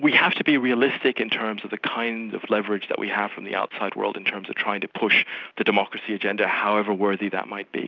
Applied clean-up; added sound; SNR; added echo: none; none; none; none.